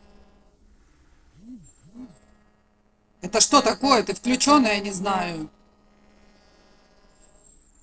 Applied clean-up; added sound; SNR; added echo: neural separator model SepFormer DNS4.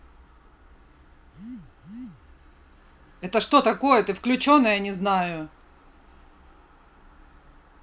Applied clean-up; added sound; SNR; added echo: none; none; none; none.